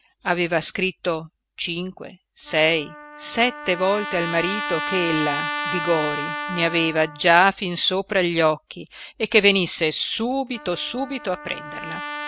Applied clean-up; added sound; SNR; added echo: none; Trumpet; 9 dB; none.